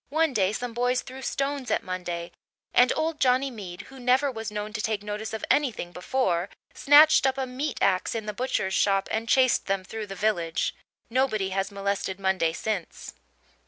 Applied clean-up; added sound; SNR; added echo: none; none; none; none.